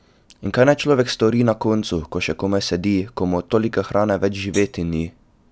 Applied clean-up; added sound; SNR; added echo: none; Hi-hat; 15 dB; none.